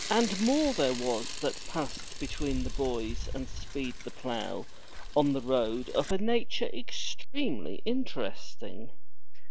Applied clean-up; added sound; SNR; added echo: none; Mechanisms / Bicycle; -3 dB; none.